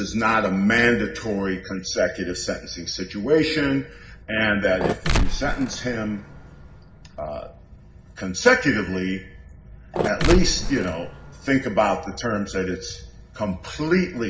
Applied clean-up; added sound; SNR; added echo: none; Mechanisms; 2 dB; reverberation time 0.4 s.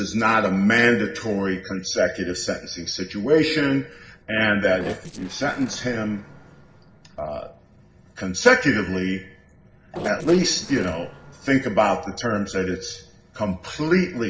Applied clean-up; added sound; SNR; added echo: neural separator model SepFormer DNS4.